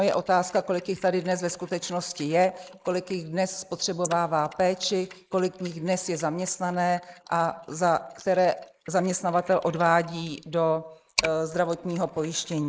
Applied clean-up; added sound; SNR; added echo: neural mask model Resemble Enhance denoiser.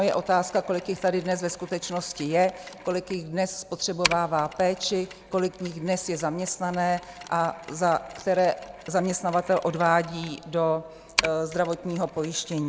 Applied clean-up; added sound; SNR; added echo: none; Mechanisms; 13 dB; none.